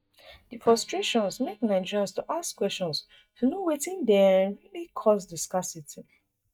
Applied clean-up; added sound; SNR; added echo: neural mask model DeepFilterNet 3.